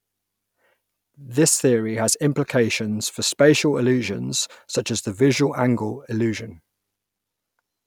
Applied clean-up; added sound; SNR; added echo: none; none; none; none.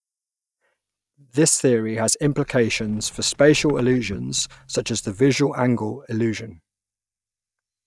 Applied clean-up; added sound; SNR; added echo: neural mask model DeepFilterNet 3.